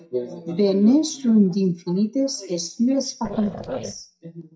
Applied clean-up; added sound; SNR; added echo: neural mask model DeepFilterNet 3.